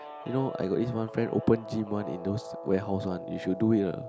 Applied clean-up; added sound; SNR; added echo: none; Guitar; 11 dB; none.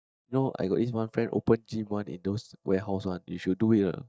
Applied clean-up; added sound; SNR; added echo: neural mask model DeepFilterNet 3.